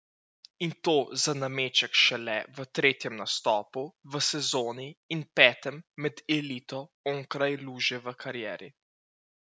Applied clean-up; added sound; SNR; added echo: none; none; none; none.